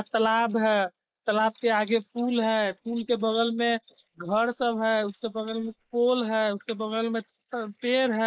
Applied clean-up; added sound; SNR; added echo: neural mask model Resemble Enhance denoiser.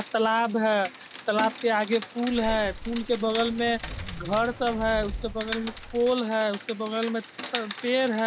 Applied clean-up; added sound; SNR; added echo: none; Zipper (clothing) + Rain; 11 dB; none.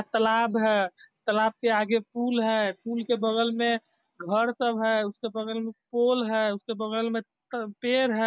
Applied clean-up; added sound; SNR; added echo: none; none; none; none.